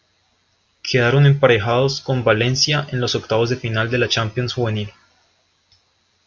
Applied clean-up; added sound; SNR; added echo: none; none; none; none.